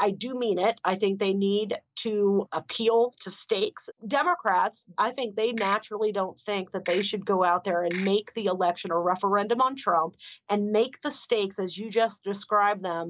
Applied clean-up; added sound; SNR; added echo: none; Ratchet, pawl / Percussion; 12 dB; none.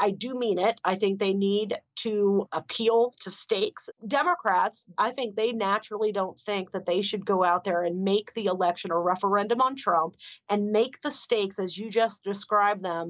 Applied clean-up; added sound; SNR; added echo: none; none; none; none.